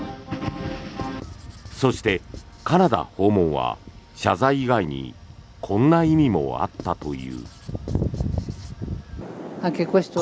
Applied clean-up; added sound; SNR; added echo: none; Writing; 17 dB; none.